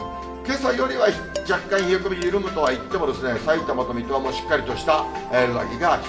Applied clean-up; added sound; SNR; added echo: none; Dishes, pots, and pans; 18 dB; reverberation time 0.7 s.